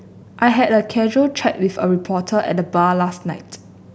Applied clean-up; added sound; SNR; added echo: none; none; none; none.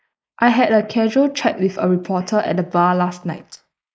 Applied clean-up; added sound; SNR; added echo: neural mask model Resemble Enhance denoiser.